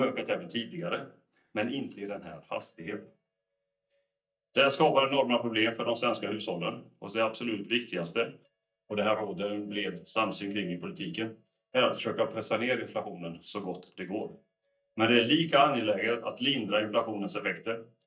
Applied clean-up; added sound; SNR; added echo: neural mask model DeepFilterNet 3.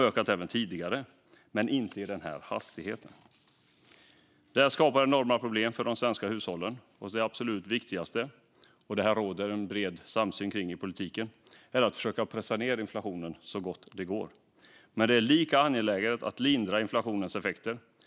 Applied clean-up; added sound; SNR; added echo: none; none; none; none.